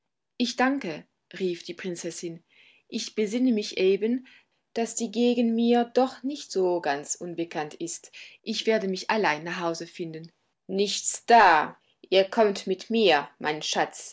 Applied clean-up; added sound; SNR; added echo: none; none; none; none.